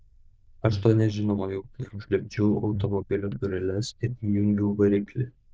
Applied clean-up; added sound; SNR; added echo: neural diffusion model UNIVERSE++.